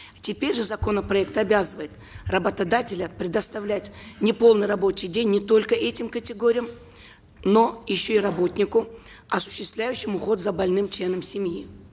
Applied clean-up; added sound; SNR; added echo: none; none; none; none.